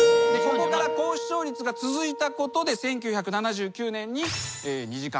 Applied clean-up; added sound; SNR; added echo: none; Keyboard (musical); 0 dB; none.